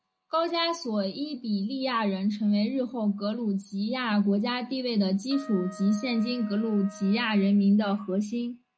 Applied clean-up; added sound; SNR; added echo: none; Trumpet; 20 dB; none.